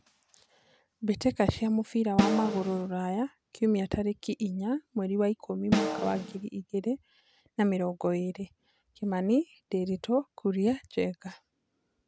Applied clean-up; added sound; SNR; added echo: none; Snare drum; -1 dB; none.